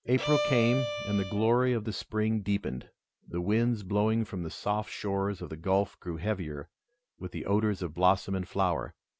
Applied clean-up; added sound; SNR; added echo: none; Bowed string instrument; 4 dB; none.